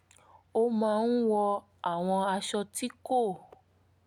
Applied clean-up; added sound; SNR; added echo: none; none; none; none.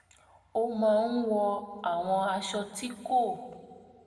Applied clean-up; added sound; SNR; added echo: none; none; none; reverberation time 1.4 s.